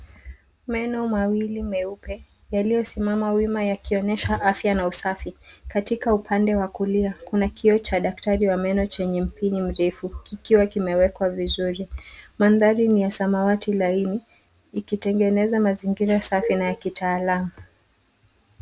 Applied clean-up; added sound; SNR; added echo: none; none; none; none.